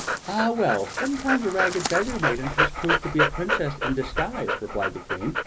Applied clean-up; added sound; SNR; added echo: none; Dog; 0 dB; none.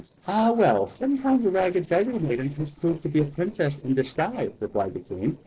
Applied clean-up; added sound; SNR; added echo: neural separator model SepFormer DNS4.